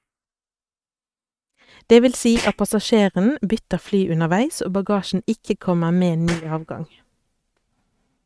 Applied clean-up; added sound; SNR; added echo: neural mask model RNNoise.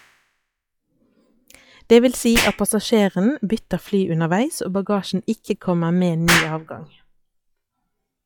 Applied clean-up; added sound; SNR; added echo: classical method log-MMSE.